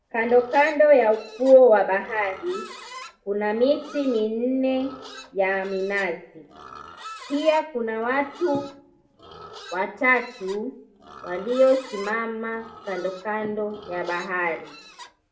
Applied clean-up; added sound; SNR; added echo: none; Livestock, farm animals, working animals; 20 dB; reverberation time 0.4 s.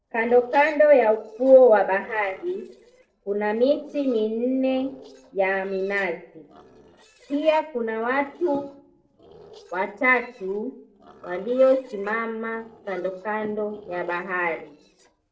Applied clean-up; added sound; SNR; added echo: neural separator model SepFormer DNS4.